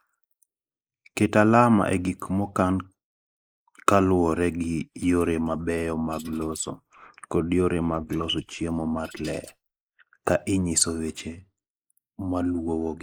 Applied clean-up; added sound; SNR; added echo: neural mask model Resemble Enhance denoiser.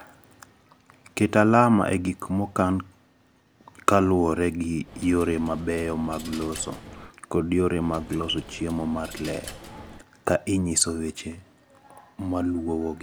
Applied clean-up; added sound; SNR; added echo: none; Coin (dropping); 16 dB; none.